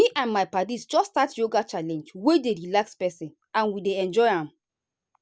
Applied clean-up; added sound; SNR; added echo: none; none; none; none.